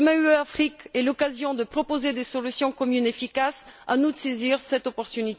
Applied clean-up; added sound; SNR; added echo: none; none; none; none.